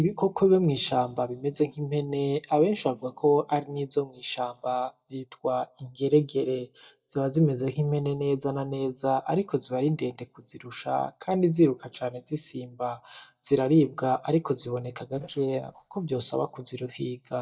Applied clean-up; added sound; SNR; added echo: neural mask model DeepFilterNet 3.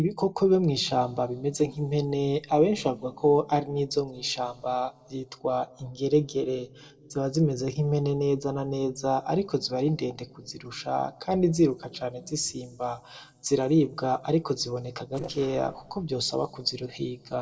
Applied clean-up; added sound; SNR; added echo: neural separator model SepFormer DNS4.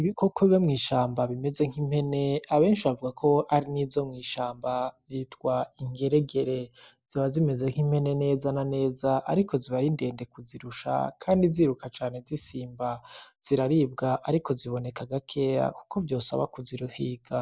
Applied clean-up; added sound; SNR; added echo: none; none; none; none.